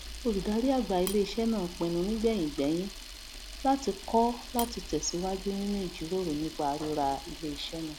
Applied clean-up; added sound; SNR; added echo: none; Camera; 12 dB; none.